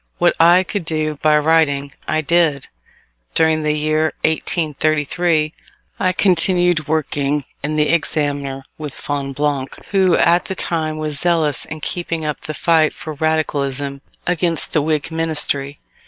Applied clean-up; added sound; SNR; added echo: neural separator model SepFormer WHAM!.